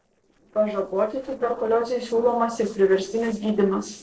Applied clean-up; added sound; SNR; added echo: neural separator model SepFormer DNS4.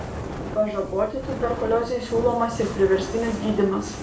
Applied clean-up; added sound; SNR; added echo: none; Fire; 8 dB; reverberation time 0.4 s.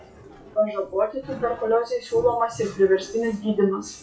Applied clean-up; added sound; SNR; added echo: classical method WPE with log-MMSE.